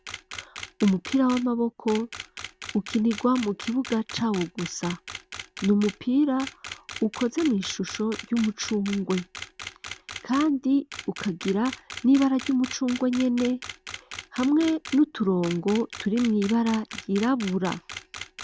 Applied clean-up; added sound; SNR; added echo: none; Camera; 14 dB; none.